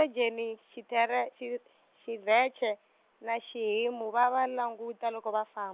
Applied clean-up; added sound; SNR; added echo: none; none; none; none.